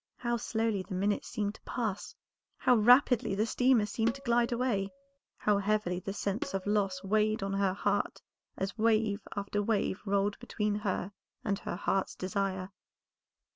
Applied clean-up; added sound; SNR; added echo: none; Tabla; 13 dB; none.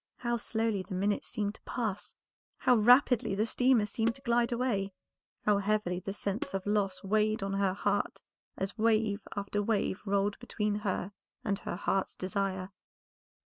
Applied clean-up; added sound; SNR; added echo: neural mask model RNNoise.